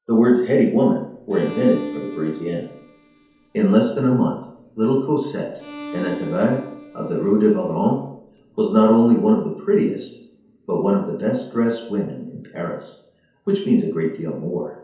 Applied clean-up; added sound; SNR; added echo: none; Bowed string instrument; 16 dB; reverberation time 0.8 s.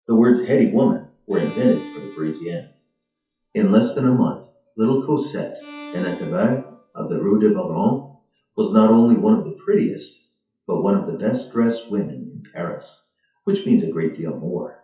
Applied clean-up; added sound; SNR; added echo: classical method WPE with log-MMSE.